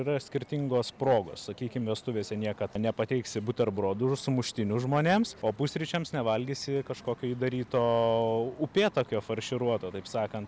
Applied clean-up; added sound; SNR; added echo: none; none; none; none.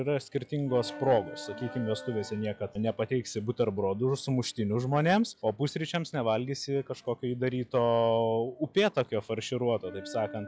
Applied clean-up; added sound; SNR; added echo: classical method log-MMSE.